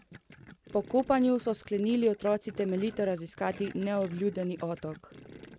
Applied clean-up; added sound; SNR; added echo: none; Gurgling; 20 dB; none.